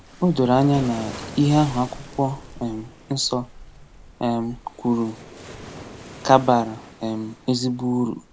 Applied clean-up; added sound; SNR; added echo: none; Waves, surf; 16 dB; none.